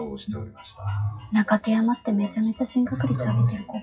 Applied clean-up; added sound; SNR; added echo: classical method WPE with log-MMSE.